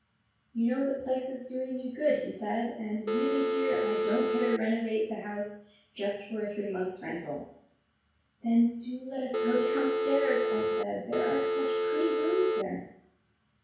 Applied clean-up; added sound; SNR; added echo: none; Telephone; -3 dB; reverberation time 0.5 s.